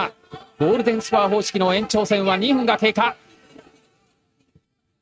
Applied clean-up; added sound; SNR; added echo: neural mask model RNNoise.